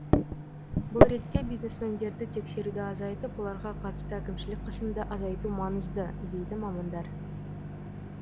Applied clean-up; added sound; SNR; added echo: none; Microwave oven; -4 dB; none.